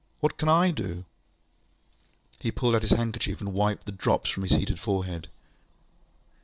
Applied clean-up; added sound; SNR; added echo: none; none; none; none.